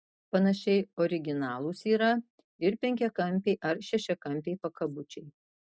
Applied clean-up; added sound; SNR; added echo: none; none; none; none.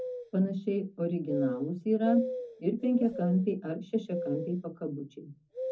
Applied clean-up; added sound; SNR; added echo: none; Bird vocalization, bird call, bird song; 9 dB; reverberation time 0.3 s.